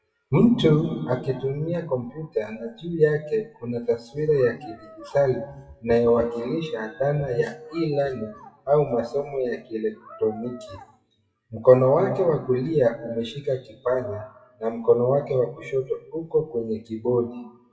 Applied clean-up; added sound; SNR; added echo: classical method WPE with log-MMSE.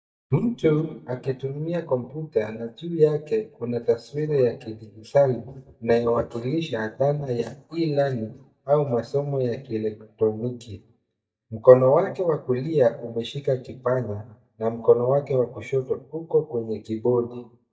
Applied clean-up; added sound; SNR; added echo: neural mask model DeepFilterNet 3.